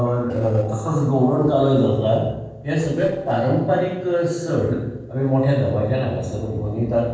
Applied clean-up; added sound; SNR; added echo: neural separator model SepFormer DNS4.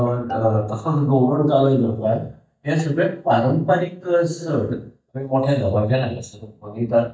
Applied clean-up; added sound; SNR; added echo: neural mask model DeepFilterNet 3.